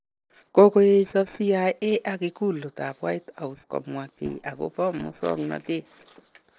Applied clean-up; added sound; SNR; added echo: neural separator model SepFormer DNS4.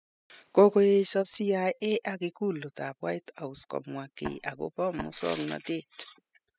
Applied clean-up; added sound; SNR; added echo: classical method spectral subtraction.